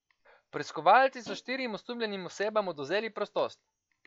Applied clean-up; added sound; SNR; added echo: classical method log-MMSE.